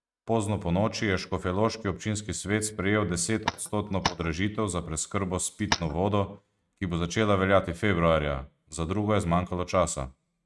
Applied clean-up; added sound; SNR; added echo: neural mask model RNNoise.